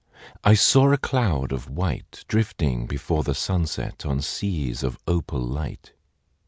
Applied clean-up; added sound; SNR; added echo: none; none; none; none.